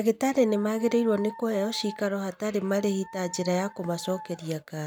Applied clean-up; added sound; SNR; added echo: none; Dog; 18 dB; none.